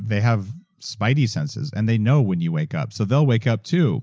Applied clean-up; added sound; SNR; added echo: none; none; none; none.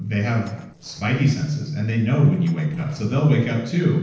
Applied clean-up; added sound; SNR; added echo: neural separator model SepFormer DNS4.